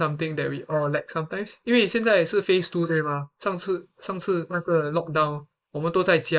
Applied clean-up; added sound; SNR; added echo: neural mask model Resemble Enhance denoiser.